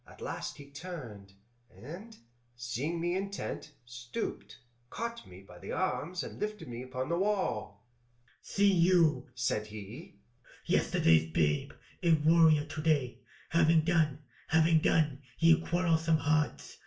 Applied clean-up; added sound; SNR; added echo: none; none; none; reverberation time 0.3 s.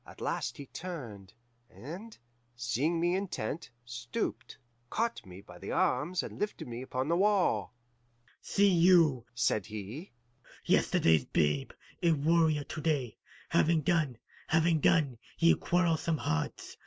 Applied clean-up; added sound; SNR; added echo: none; none; none; none.